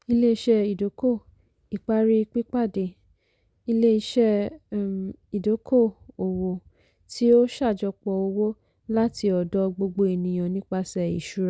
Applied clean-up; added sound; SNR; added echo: none; none; none; none.